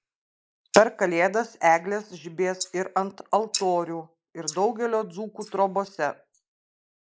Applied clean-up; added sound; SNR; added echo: neural mask model Resemble Enhance denoiser.